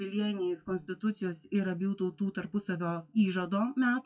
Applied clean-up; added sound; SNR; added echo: classical method WPE with log-MMSE.